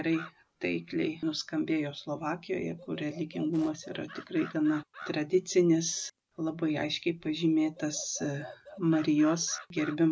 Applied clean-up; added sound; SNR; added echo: none; Animal; 20 dB; none.